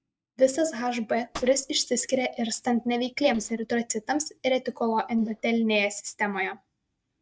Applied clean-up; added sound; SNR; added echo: neural mask model DeepFilterNet 3.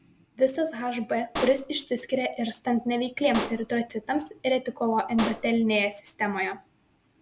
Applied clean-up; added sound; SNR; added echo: none; Explosion; 11 dB; none.